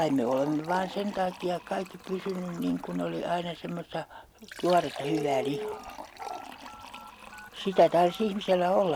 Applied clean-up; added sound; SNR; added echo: none; Telephone + Fill (with liquid); 13 dB; none.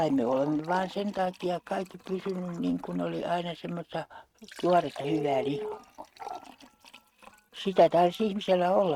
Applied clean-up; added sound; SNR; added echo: neural mask model RNNoise.